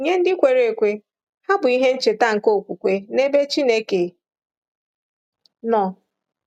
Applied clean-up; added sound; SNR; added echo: none; none; none; none.